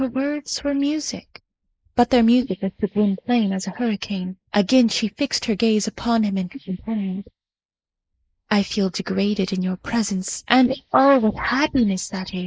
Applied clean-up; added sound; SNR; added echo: neural mask model Resemble Enhance denoiser.